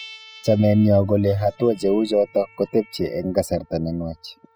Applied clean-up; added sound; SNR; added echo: classical method spectral subtraction.